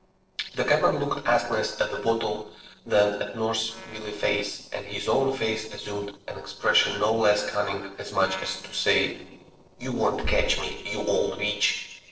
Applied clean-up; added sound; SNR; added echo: neural separator model SepFormer DNS4.